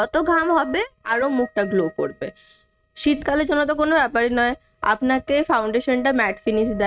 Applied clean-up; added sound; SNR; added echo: neural mask model RNNoise.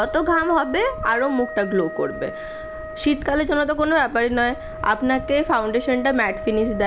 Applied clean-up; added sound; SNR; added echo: none; Wind instrument, woodwind instrument; 12 dB; none.